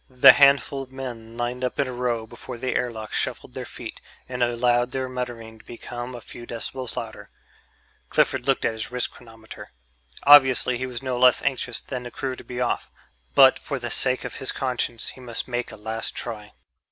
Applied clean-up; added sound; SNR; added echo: none; none; none; none.